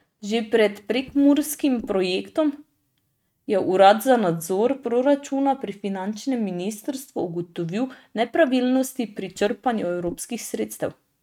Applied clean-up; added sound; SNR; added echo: neural mask model RNNoise.